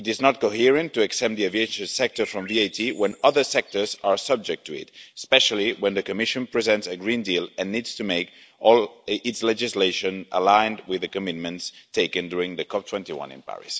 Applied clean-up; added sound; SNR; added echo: none; Bird; 19 dB; none.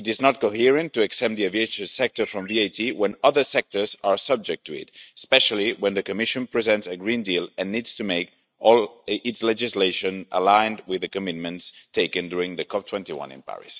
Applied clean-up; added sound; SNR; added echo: neural mask model RNNoise.